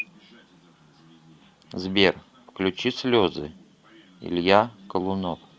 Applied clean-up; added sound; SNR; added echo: none; none; none; none.